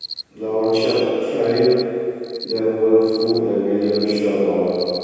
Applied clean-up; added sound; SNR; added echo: none; Cricket; 16 dB; reverberation time 2.1 s.